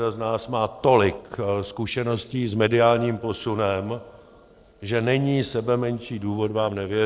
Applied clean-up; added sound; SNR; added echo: neural separator model SepFormer DNS4.